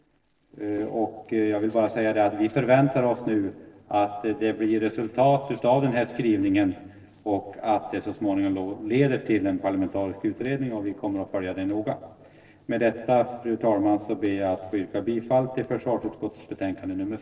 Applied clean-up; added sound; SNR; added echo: neural separator model SepFormer DNS4.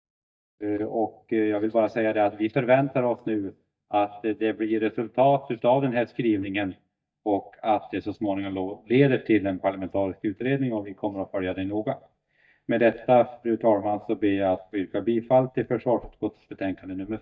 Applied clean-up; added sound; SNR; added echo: neural mask model DeepFilterNet 3.